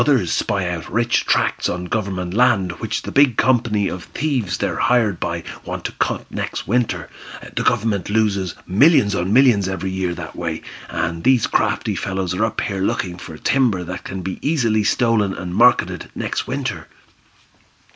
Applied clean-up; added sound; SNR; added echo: none; none; none; none.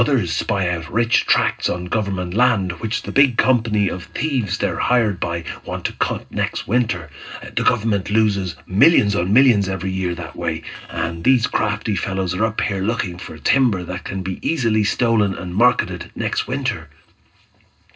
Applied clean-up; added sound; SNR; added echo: neural separator model SepFormer DNS4.